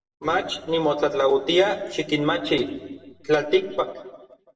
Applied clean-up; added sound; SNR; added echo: neural separator model SepFormer DNS4.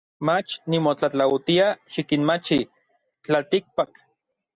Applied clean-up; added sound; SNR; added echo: none; none; none; none.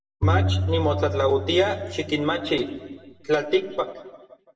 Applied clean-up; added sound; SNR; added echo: none; Tabla; 3 dB; reverberation time 1.0 s.